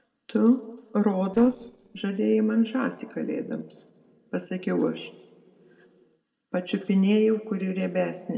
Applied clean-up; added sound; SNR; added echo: neural separator model SepFormer DNS4.